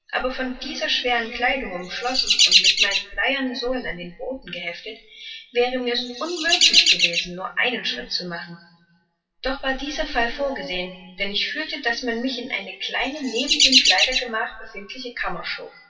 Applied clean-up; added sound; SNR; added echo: classical method WPE with log-MMSE.